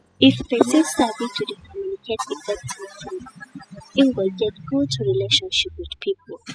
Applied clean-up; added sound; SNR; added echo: classical method spectral subtraction.